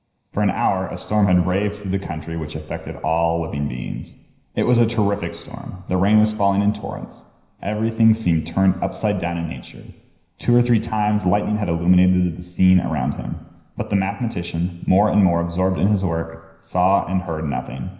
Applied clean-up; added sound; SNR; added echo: none; none; none; reverberation time 0.9 s.